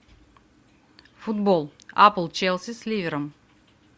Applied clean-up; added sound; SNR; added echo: none; none; none; none.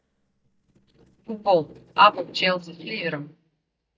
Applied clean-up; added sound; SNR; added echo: neural mask model DeepFilterNet 3.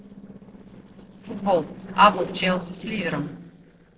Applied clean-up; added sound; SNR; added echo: neural separator model SepFormer DNS4.